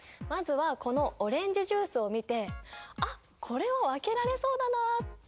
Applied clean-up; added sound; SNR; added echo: none; none; none; none.